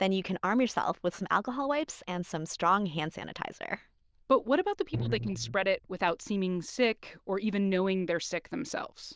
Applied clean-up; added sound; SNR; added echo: neural diffusion model UNIVERSE++.